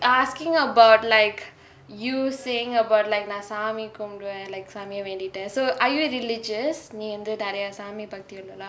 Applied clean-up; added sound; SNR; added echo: none; none; none; none.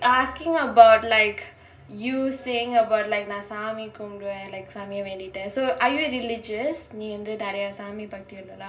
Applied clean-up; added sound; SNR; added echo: none; none; none; reverberation time 0.3 s.